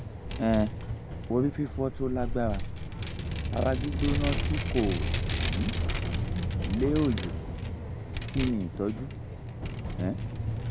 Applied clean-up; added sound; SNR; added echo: none; Vehicle; -1 dB; none.